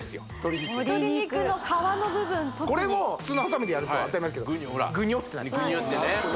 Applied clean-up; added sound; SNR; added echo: none; none; none; none.